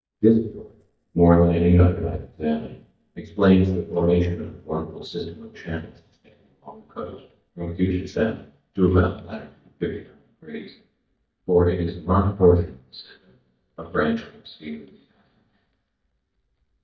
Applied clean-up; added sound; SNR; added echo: neural mask model DeepFilterNet 3.